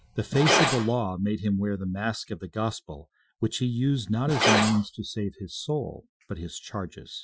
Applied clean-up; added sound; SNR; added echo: classical method Wiener filter.